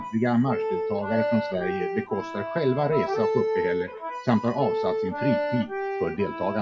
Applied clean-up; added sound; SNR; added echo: classical method WPE with log-MMSE.